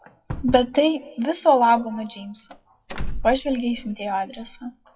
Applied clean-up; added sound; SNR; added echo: classical method WPE with log-MMSE.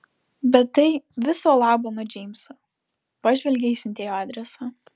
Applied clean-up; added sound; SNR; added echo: none; none; none; none.